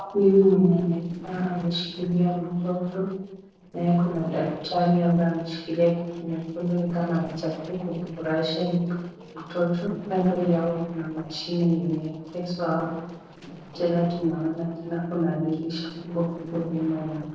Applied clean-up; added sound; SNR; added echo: neural separator model SepFormer DNS4.